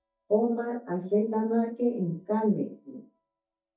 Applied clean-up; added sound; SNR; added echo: neural mask model DeepFilterNet 3.